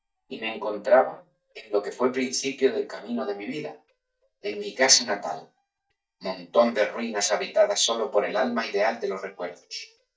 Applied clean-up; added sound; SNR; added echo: neural mask model DeepFilterNet 3.